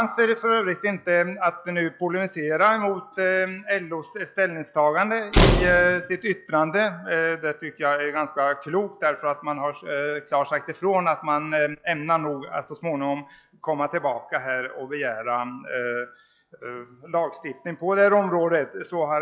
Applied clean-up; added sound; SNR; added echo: classical method log-MMSE.